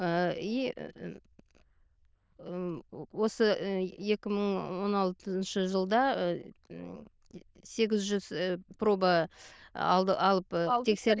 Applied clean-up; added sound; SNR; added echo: neural diffusion model UNIVERSE++.